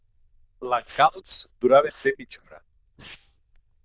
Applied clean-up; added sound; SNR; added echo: neural diffusion model UNIVERSE++.